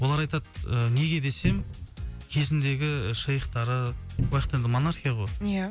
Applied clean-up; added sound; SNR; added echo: none; Cupboard open or close; 5 dB; none.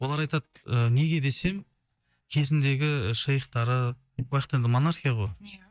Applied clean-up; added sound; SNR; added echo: neural mask model DeepFilterNet 3.